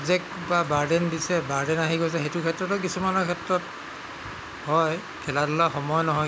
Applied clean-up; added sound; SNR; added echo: none; none; none; none.